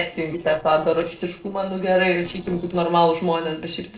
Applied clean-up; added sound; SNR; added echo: neural separator model SepFormer DNS4.